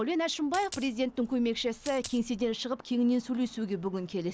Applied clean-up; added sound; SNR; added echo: none; Coin (dropping); 15 dB; none.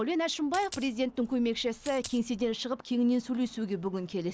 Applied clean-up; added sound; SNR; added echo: neural mask model Resemble Enhance denoiser.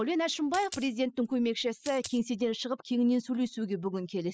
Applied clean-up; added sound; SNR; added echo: classical method spectral subtraction.